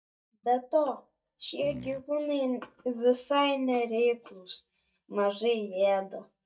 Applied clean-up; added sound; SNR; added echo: neural mask model DeepFilterNet 3.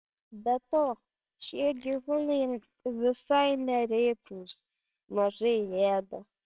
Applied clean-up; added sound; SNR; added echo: neural separator model SepFormer WHAMR!.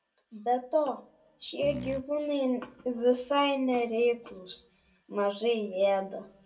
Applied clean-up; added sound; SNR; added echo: none; Fart; 13 dB; reverberation time 0.2 s.